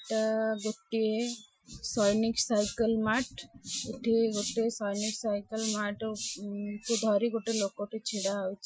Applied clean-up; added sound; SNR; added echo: classical method Wiener filter.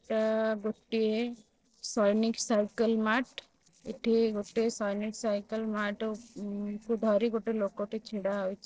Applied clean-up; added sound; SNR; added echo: neural separator model SepFormer DNS4.